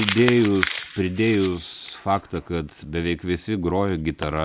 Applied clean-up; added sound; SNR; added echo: none; Crumpling, crinkling; 11 dB; none.